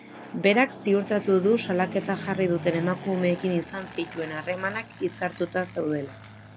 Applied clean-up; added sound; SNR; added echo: none; Fixed-wing aircraft, airplane; 13 dB; none.